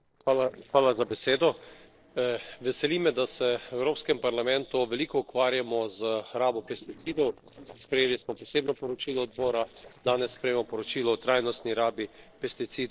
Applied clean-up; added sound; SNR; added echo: neural separator model SepFormer DNS4.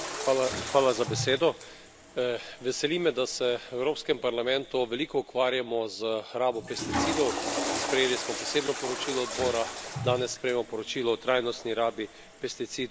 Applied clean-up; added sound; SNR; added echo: none; Toilet flush / Water; 8 dB; none.